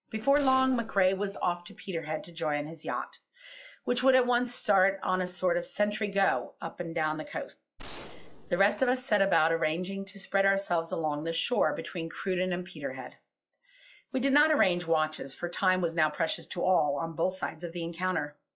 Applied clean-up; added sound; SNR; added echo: classical method log-MMSE.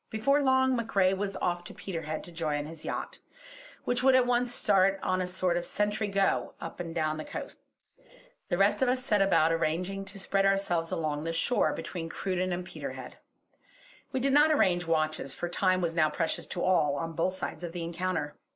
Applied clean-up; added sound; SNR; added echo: neural mask model Resemble Enhance denoiser.